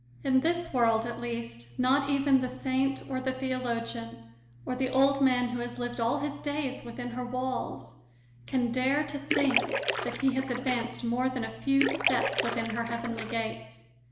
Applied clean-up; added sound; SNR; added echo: none; Splash, splatter; 3 dB; reverberation time 0.9 s.